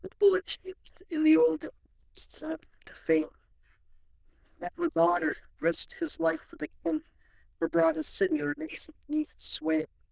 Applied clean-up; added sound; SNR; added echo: neural diffusion model UNIVERSE++.